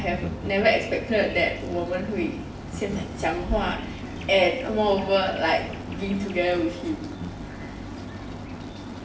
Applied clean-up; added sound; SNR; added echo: none; Insect; 13 dB; reverberation time 0.9 s.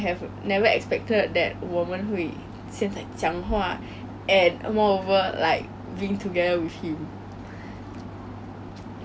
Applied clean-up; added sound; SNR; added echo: none; none; none; none.